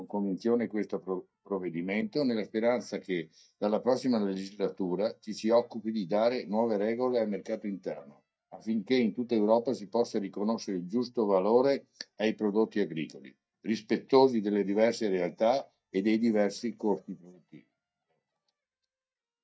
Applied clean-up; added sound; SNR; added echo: neural mask model DeepFilterNet 3.